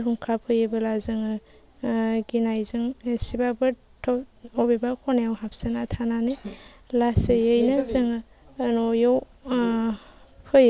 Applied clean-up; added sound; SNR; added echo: none; none; none; none.